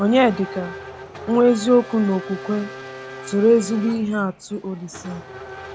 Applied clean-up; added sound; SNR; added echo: none; Race car, auto racing / Accelerating, revving, vroom; 15 dB; none.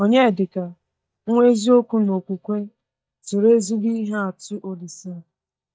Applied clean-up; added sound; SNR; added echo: neural mask model DeepFilterNet 3.